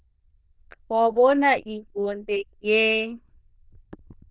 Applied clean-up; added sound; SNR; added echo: neural diffusion model UNIVERSE++.